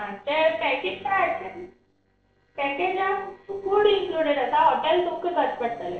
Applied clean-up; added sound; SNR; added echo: neural separator model SepFormer DNS4.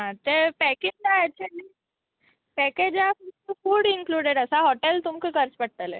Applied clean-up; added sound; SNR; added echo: none; none; none; none.